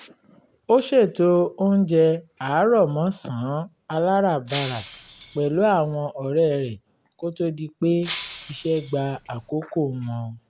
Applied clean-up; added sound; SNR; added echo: none; Shatter; 8 dB; none.